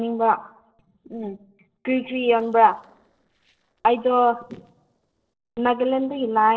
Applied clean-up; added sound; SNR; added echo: neural separator model SepFormer DNS4.